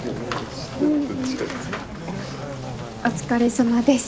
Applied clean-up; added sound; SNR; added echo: none; none; none; none.